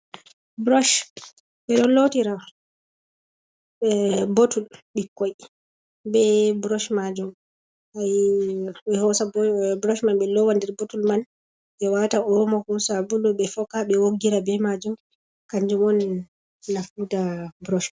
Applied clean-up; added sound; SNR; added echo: none; none; none; none.